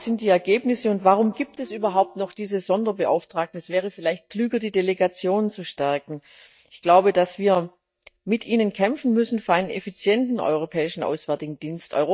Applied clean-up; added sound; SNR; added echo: neural mask model DeepFilterNet 3.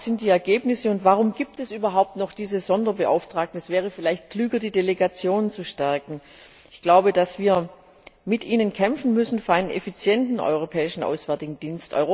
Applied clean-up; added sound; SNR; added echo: none; none; none; none.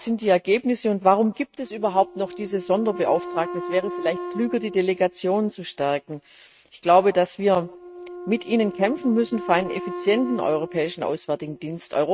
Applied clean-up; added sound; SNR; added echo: neural mask model RNNoise.